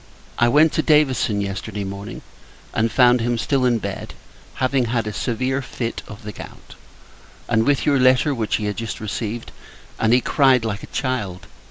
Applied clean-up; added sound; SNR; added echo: none; none; none; none.